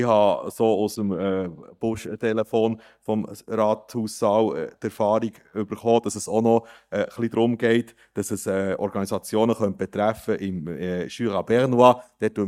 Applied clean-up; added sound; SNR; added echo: neural mask model DeepFilterNet 3.